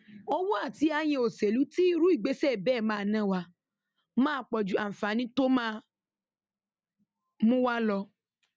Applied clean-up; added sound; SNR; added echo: none; none; none; none.